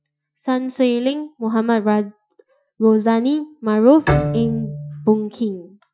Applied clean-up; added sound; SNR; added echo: classical method Wiener filter.